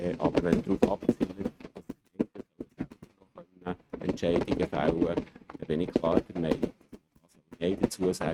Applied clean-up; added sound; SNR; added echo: neural mask model RNNoise.